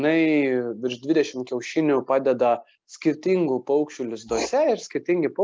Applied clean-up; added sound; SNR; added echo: none; Writing; 20 dB; none.